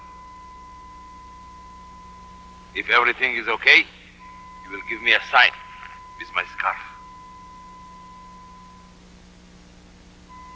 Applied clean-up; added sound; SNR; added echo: none; Wind instrument, woodwind instrument; 19 dB; none.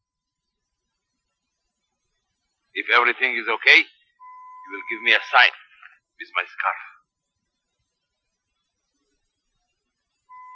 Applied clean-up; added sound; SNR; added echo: classical method Wiener filter.